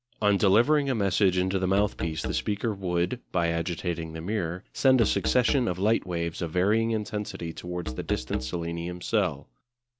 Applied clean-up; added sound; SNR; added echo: none; Musical instrument; 10 dB; none.